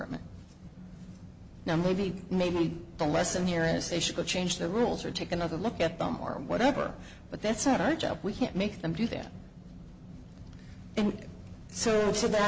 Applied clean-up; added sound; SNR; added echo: none; none; none; none.